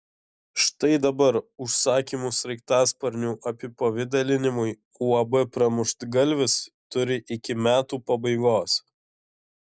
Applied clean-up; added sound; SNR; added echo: none; none; none; none.